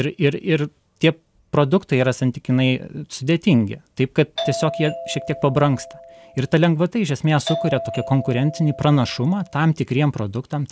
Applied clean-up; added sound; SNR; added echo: none; Doorbell; 11 dB; none.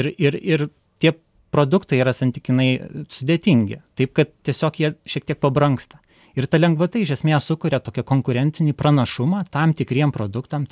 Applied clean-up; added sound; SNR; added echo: none; none; none; none.